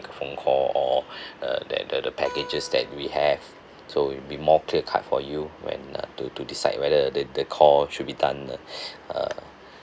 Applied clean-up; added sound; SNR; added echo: none; Acoustic guitar; 17 dB; none.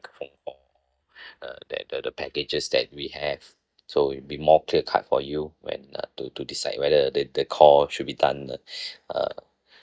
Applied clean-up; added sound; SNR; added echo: neural mask model DeepFilterNet 3.